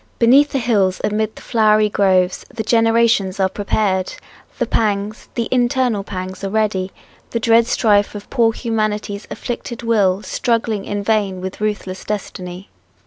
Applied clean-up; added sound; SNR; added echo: none; none; none; none.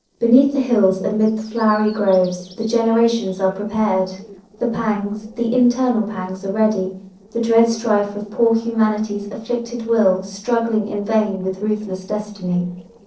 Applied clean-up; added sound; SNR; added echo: neural separator model SepFormer DNS4.